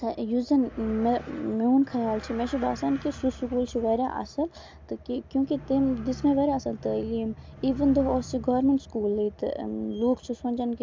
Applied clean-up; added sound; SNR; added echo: none; none; none; none.